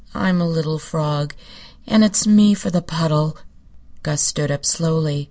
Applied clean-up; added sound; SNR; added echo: none; none; none; none.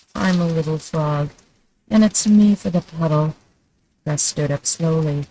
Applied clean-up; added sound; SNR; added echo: neural mask model RNNoise.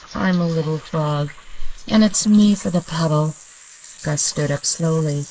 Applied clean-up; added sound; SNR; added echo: neural mask model Resemble Enhance denoiser.